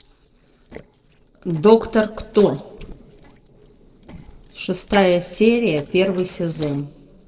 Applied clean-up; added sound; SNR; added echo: neural separator model SepFormer DNS4.